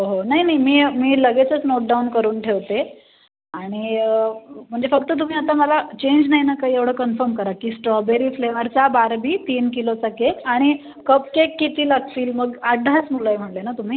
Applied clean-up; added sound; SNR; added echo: none; none; none; none.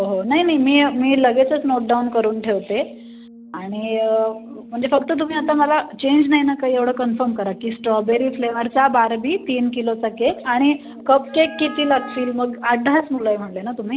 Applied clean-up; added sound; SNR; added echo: none; Wind instrument, woodwind instrument + Brass instrument; 20 dB; none.